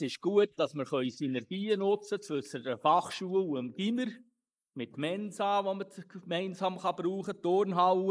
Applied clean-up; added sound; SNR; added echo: neural mask model Resemble Enhance denoiser.